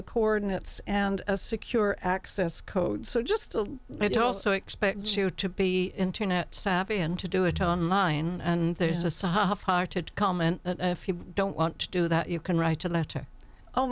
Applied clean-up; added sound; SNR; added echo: none; none; none; none.